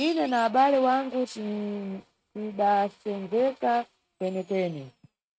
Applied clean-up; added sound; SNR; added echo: neural mask model RNNoise.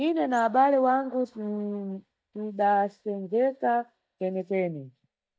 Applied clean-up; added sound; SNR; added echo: neural mask model DeepFilterNet 3.